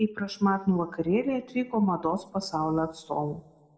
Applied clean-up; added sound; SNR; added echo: none; none; none; reverberation time 0.7 s.